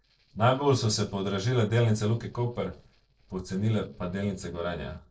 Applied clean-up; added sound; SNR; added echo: neural separator model SepFormer DNS4.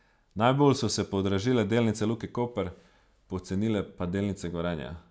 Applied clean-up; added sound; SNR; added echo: none; none; none; none.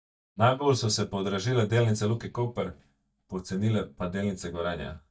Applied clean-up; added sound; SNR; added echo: neural mask model DeepFilterNet 3.